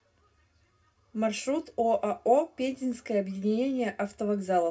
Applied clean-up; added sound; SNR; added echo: none; none; none; reverberation time 0.2 s.